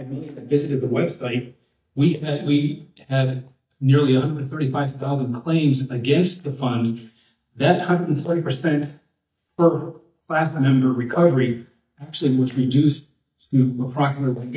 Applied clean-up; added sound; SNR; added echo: neural mask model DeepFilterNet 3.